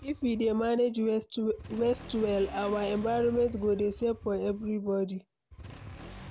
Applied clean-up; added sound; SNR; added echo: none; Motorcycle / Accelerating, revving, vroom; 17 dB; none.